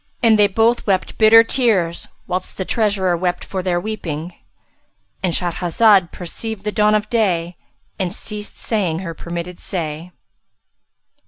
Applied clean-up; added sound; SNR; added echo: none; none; none; none.